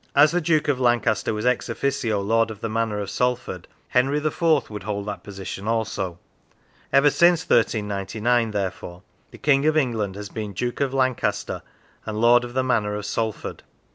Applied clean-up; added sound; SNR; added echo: none; none; none; none.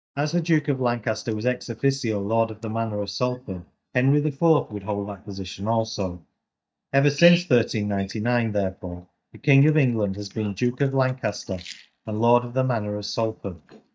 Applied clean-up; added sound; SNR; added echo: neural mask model DeepFilterNet 3.